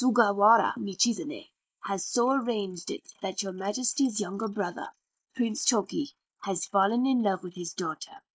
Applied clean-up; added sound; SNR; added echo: neural mask model Resemble Enhance denoiser.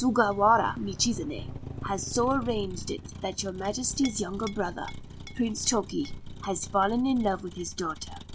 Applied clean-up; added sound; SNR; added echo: none; Motor vehicle (road) + Chink, clink; 11 dB; none.